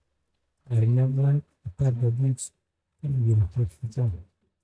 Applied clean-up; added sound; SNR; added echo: neural mask model DeepFilterNet 3.